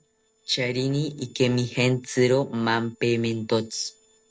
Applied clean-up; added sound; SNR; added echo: neural separator model SepFormer DNS4.